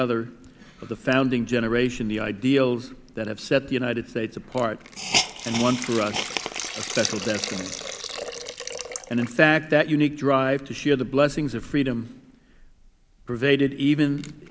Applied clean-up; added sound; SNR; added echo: none; Hiss; 10 dB; none.